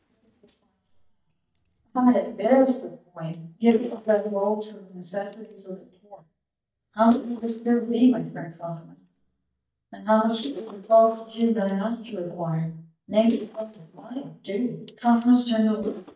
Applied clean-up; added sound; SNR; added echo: neural mask model DeepFilterNet 3.